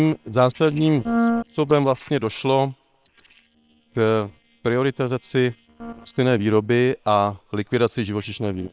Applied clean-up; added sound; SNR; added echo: neural separator model SepFormer WHAM!.